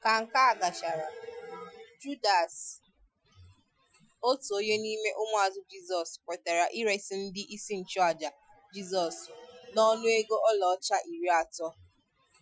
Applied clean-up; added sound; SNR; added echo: classical method Wiener filter.